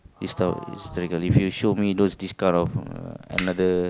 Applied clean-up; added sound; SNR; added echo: none; Fire; 15 dB; none.